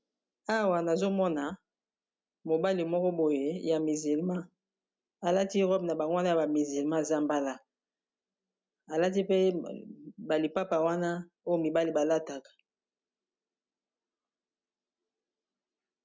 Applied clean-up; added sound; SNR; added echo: none; none; none; none.